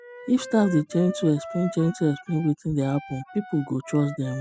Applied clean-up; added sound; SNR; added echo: classical method spectral subtraction.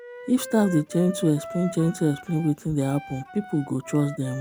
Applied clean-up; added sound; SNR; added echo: none; Wind instrument, woodwind instrument; 15 dB; none.